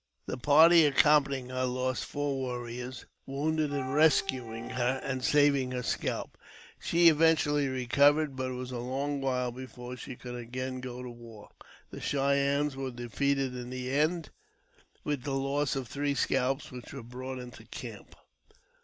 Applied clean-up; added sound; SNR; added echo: none; Wind instrument, woodwind instrument; 14 dB; none.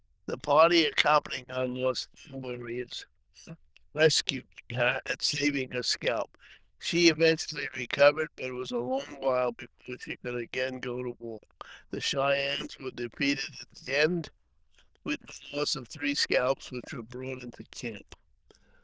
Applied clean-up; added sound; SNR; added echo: neural diffusion model UNIVERSE++.